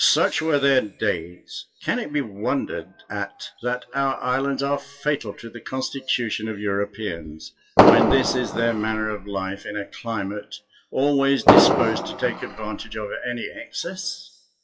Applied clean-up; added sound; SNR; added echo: classical method WPE with log-MMSE.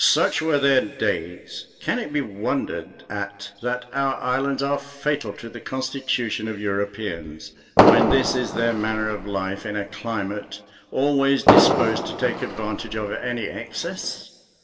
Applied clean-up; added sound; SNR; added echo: none; Fireworks; -3 dB; reverberation time 1.6 s.